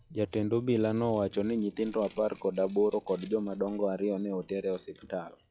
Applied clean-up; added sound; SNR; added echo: classical method log-MMSE.